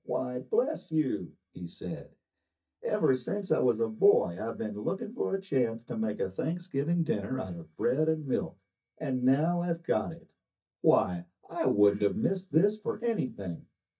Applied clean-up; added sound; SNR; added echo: neural mask model DeepFilterNet 3.